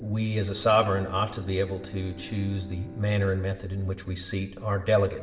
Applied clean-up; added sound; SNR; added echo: none; Bowed string instrument; 20 dB; reverberation time 1.0 s.